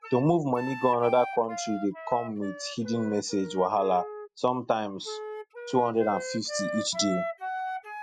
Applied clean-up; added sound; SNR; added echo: classical method spectral subtraction.